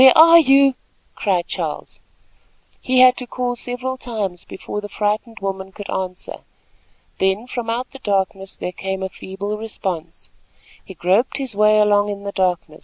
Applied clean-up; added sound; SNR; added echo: none; none; none; none.